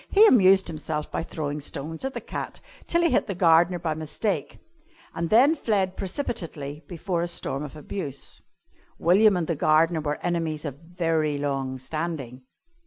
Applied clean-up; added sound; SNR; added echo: none; none; none; none.